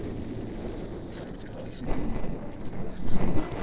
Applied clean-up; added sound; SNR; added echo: neural separator model SepFormer DNS4.